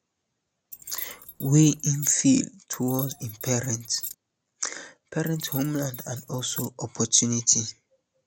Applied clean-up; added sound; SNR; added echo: none; Keys jangling; 13 dB; none.